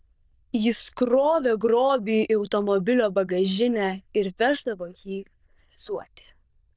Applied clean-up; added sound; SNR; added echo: neural diffusion model UNIVERSE++.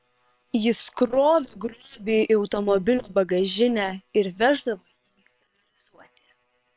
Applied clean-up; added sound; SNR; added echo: neural separator model SepFormer WHAM!.